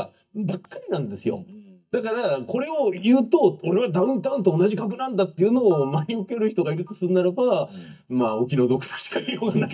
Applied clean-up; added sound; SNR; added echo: neural mask model DeepFilterNet 3.